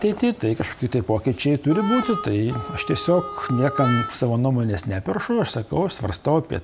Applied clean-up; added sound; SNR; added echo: none; Harmonica; 8 dB; none.